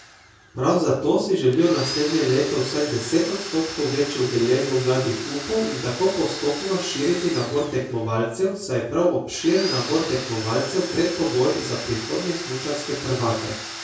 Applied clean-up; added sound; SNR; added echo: none; Domestic sounds, home sounds; 11 dB; reverberation time 0.6 s.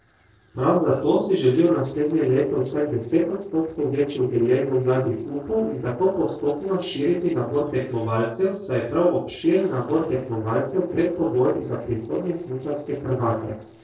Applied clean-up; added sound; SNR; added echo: neural separator model SepFormer DNS4.